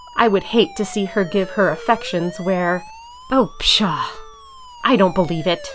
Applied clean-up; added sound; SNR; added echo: none; Siren; 18 dB; none.